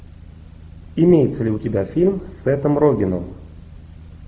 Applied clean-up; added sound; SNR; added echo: none; none; none; none.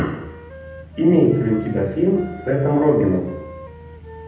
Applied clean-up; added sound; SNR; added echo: none; Wind instrument, woodwind instrument; 20 dB; reverberation time 0.8 s.